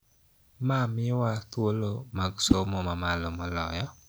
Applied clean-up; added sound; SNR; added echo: none; Whoosh, swoosh, swish; 4 dB; none.